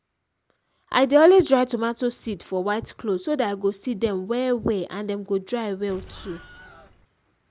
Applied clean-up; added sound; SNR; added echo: none; Explosion; 20 dB; none.